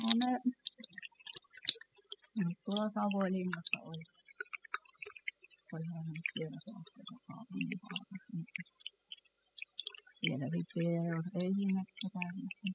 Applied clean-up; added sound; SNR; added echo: classical method spectral subtraction.